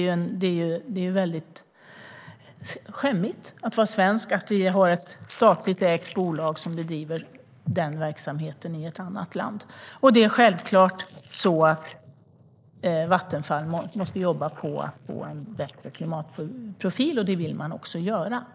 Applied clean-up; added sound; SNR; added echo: neural mask model Resemble Enhance denoiser.